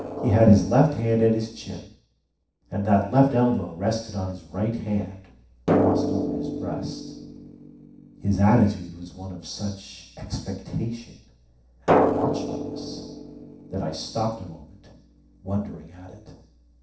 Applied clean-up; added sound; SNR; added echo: neural separator model SepFormer DNS4.